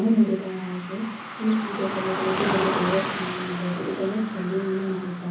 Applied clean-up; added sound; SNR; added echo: none; Car passing by / Traffic noise, roadway noise; 5 dB; reverberation time 0.6 s.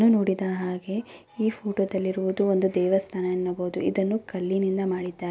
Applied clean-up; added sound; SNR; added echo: none; none; none; none.